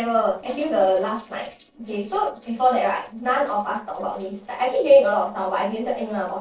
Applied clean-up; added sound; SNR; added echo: neural separator model SepFormer DNS4.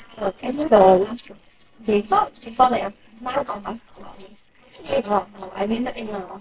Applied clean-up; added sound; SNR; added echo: neural separator model SepFormer WHAMR!.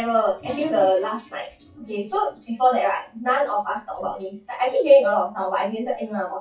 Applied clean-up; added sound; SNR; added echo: classical method WPE with log-MMSE.